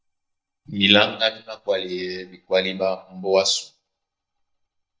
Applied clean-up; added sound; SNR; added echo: neural mask model DeepFilterNet 3.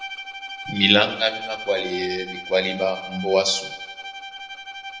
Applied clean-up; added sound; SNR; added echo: none; Bowed string instrument; 10 dB; reverberation time 0.8 s.